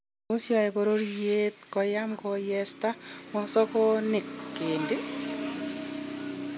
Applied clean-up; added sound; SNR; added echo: none; none; none; none.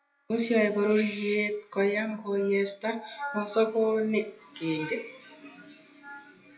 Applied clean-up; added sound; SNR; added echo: classical method WPE with log-MMSE.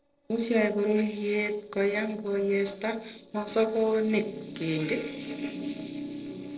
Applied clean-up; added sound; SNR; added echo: neural separator model SepFormer DNS4.